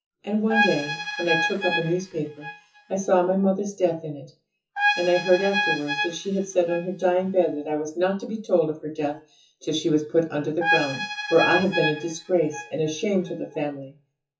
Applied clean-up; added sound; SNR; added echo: classical method WPE with log-MMSE.